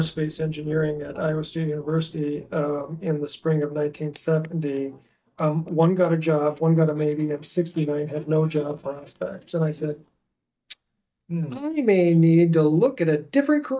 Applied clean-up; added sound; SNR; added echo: neural mask model DeepFilterNet 3.